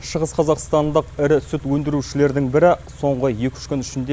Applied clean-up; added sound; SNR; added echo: none; Idling / Car; 18 dB; none.